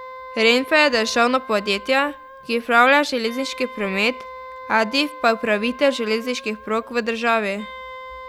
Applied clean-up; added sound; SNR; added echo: none; Wind instrument, woodwind instrument; 16 dB; none.